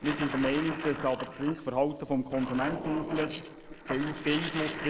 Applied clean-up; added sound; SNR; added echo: neural mask model Resemble Enhance denoiser.